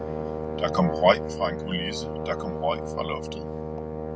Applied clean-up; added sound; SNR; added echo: none; Brass instrument; 3 dB; none.